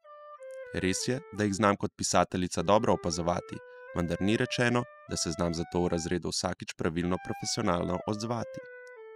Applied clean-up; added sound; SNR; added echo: classical method spectral subtraction.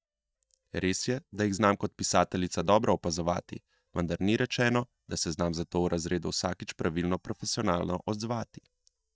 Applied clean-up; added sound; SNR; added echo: neural mask model DeepFilterNet 3.